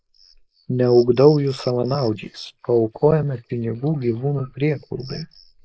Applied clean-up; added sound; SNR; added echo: neural mask model Resemble Enhance denoiser.